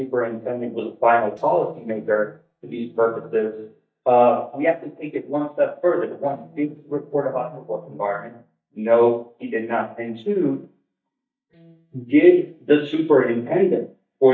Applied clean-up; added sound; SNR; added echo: neural mask model DeepFilterNet 3.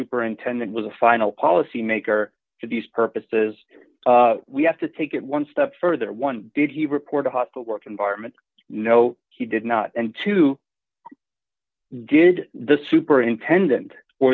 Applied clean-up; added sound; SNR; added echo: none; none; none; none.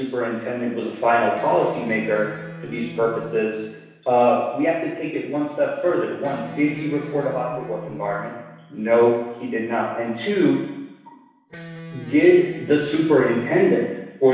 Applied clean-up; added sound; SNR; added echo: none; Electric guitar; 16 dB; reverberation time 1.1 s.